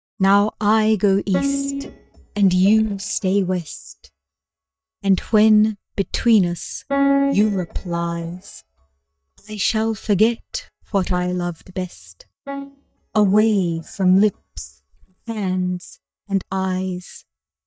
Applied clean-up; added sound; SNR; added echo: neural mask model DeepFilterNet 3.